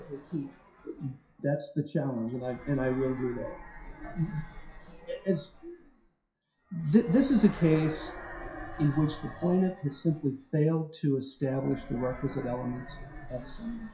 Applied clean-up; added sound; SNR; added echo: classical method WPE with log-MMSE.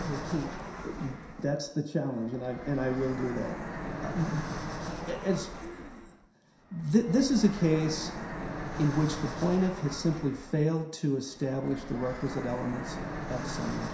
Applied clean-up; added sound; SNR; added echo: none; Fixed-wing aircraft, airplane; 8 dB; reverberation time 0.7 s.